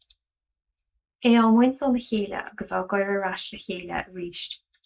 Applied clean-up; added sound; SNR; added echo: neural mask model Resemble Enhance denoiser.